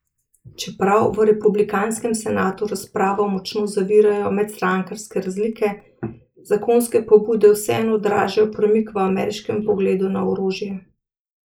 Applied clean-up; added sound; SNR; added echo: neural mask model Resemble Enhance denoiser.